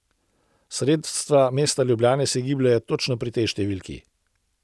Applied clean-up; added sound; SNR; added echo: none; none; none; none.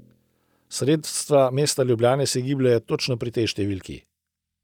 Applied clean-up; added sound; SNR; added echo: neural mask model DeepFilterNet 3.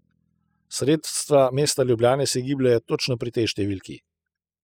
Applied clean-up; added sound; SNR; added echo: classical method spectral subtraction.